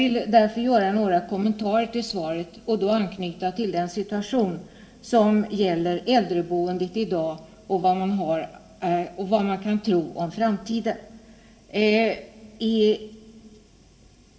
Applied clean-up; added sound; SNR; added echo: none; none; none; reverberation time 2.5 s.